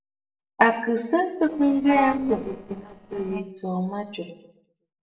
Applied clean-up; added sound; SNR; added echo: neural separator model SepFormer DNS4.